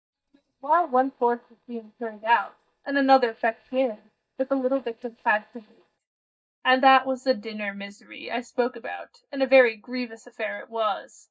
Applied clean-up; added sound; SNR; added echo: neural mask model DeepFilterNet 3.